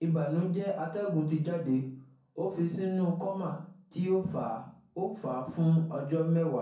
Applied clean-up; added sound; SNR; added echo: none; none; none; reverberation time 0.5 s.